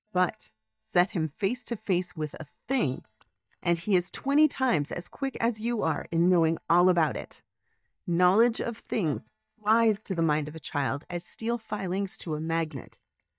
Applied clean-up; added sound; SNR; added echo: neural mask model DeepFilterNet 3.